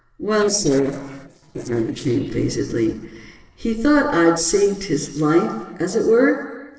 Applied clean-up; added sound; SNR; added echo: neural separator model SepFormer DNS4.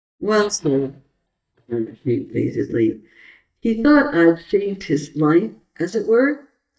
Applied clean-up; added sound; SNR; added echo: neural mask model DeepFilterNet 3.